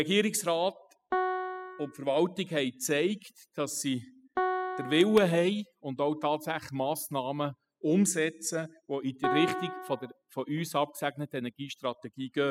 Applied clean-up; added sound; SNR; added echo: classical method spectral subtraction.